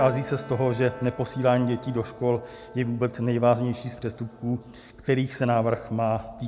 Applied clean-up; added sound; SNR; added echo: none; Piano; 18 dB; none.